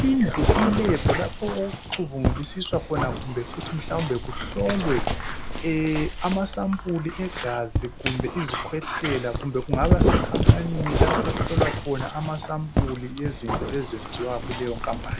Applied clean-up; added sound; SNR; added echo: none; Dog; -2 dB; none.